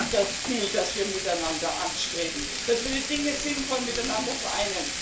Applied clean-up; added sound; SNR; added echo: none; Frying (food); 2 dB; reverberation time 0.4 s.